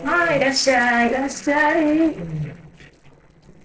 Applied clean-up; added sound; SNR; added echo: neural separator model SepFormer DNS4.